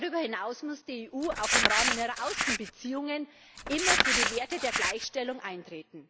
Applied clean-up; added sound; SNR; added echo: none; Crumpling, crinkling; -4 dB; none.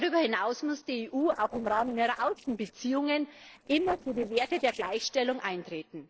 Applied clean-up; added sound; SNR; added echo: neural separator model SepFormer DNS4.